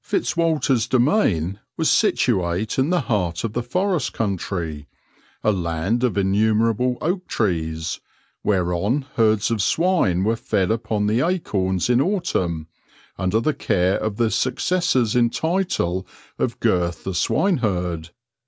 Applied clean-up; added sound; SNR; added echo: none; none; none; none.